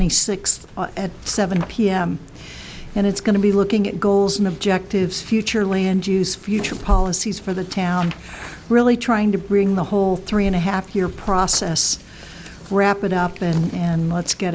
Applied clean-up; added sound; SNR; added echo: none; none; none; none.